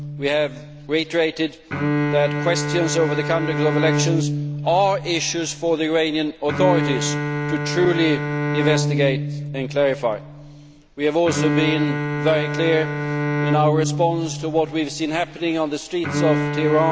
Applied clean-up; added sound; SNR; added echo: none; Bowed string instrument; 2 dB; none.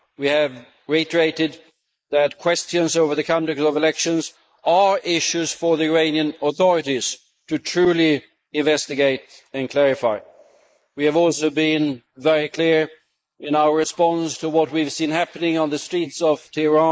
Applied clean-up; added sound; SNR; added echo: neural mask model Resemble Enhance denoiser.